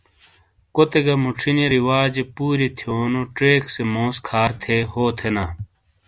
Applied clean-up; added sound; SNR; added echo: none; none; none; none.